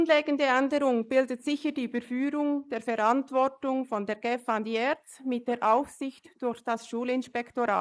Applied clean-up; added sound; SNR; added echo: neural mask model Resemble Enhance denoiser.